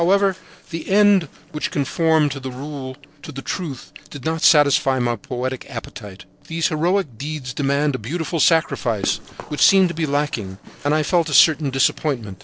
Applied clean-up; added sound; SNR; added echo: neural separator model SepFormer DNS4.